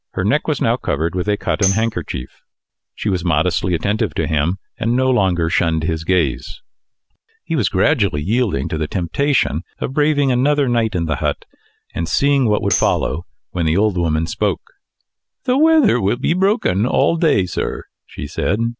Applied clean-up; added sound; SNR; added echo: none; Tambourine; 11 dB; none.